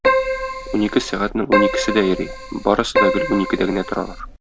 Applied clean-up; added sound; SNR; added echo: none; Keyboard (musical); 1 dB; none.